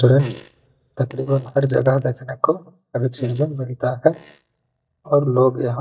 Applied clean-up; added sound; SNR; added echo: neural mask model DeepFilterNet 3.